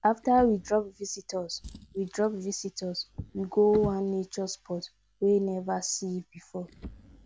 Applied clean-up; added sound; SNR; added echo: none; Drawer open or close; 17 dB; none.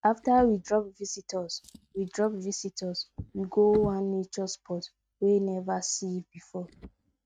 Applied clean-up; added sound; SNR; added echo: neural mask model RNNoise.